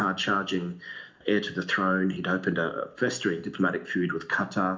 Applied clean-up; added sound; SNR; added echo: none; none; none; reverberation time 0.4 s.